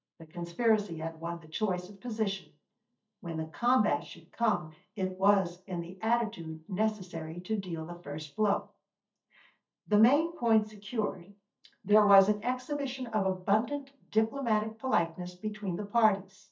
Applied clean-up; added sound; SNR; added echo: neural mask model DeepFilterNet 3.